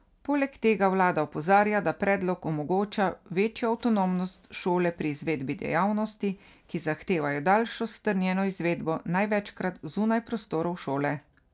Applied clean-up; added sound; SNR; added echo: none; none; none; none.